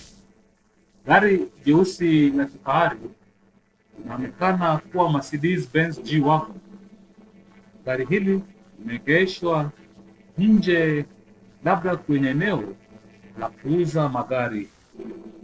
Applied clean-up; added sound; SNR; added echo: neural separator model SepFormer DNS4.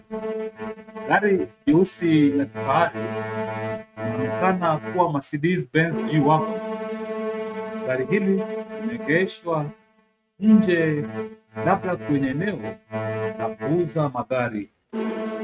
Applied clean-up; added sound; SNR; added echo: neural mask model RNNoise.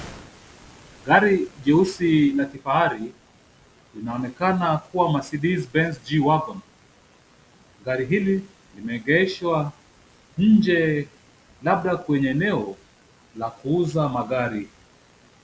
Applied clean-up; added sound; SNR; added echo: none; none; none; none.